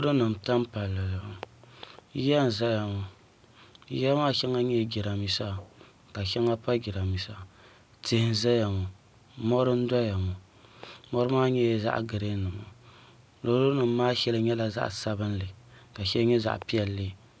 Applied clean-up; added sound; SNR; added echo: none; none; none; none.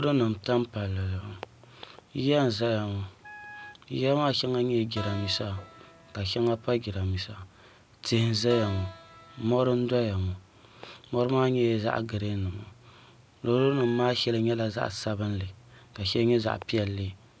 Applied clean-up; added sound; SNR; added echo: none; Wind instrument, woodwind instrument + Keyboard (musical); 19 dB; none.